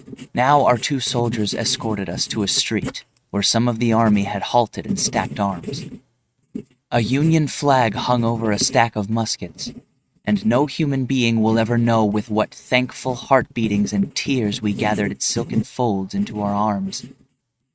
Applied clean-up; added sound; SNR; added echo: neural mask model RNNoise.